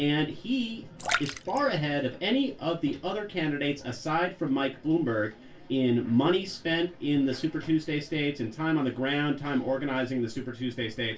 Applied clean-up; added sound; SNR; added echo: none; Splash, splatter; 9 dB; reverberation time 0.2 s.